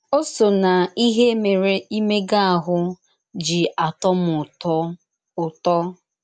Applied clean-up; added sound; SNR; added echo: none; none; none; none.